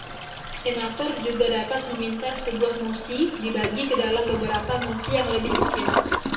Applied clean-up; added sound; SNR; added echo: none; Toilet flush; 3 dB; reverberation time 0.9 s.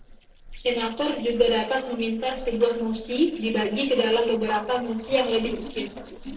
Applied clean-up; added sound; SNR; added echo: neural separator model SepFormer DNS4.